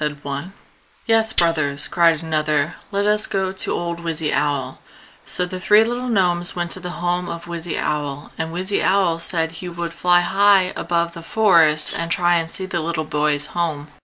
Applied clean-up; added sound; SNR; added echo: neural mask model Resemble Enhance denoiser.